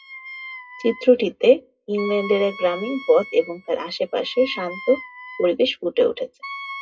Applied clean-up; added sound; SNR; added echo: classical method WPE with log-MMSE.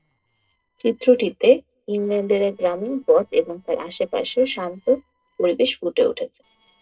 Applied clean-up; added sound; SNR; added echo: neural separator model SepFormer DNS4.